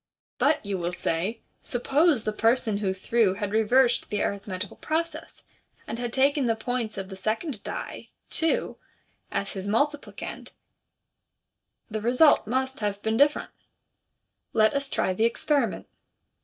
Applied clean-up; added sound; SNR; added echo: neural mask model DeepFilterNet 3.